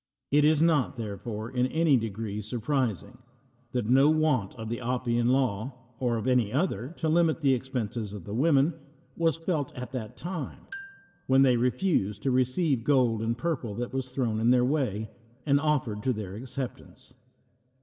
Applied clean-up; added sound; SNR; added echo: none; Marimba, xylophone; 18 dB; reverberation time 1.1 s.